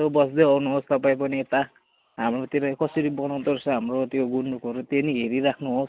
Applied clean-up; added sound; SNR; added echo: none; none; none; none.